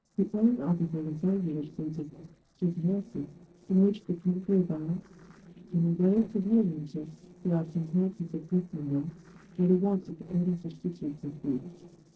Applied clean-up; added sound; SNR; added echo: neural separator model SepFormer DNS4.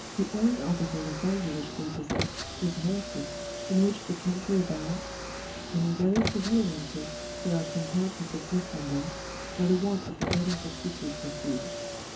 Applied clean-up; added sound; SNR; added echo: none; Car; 6 dB; reverberation time 0.4 s.